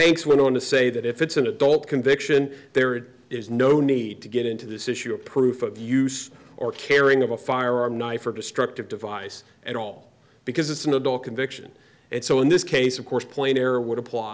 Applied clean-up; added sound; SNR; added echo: none; none; none; none.